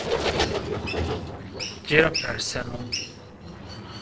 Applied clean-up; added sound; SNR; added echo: neural separator model SepFormer DNS4.